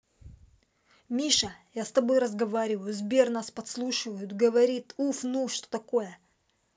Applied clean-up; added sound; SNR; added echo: none; none; none; none.